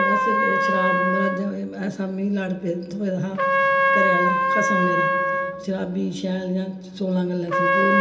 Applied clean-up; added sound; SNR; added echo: none; Trumpet; -3 dB; reverberation time 0.2 s.